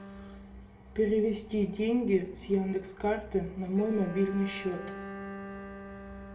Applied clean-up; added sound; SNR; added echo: none; Bowed string instrument; 14 dB; reverberation time 0.6 s.